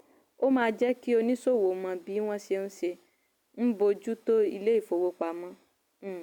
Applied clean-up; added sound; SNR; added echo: none; none; none; none.